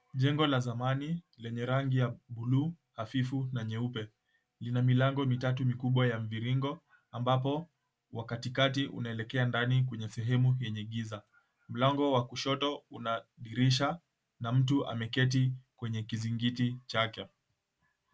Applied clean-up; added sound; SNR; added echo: none; none; none; none.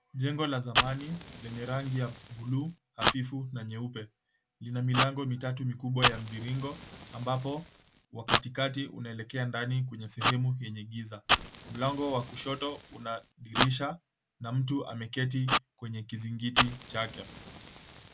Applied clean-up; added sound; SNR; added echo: none; Fire; 0 dB; none.